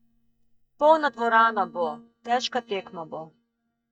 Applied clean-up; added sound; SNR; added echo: neural mask model DeepFilterNet 3.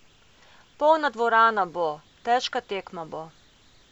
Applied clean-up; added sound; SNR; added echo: none; none; none; none.